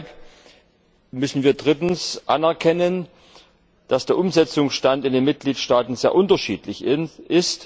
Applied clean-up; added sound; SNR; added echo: none; none; none; none.